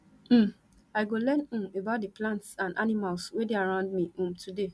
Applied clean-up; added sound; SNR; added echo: none; none; none; none.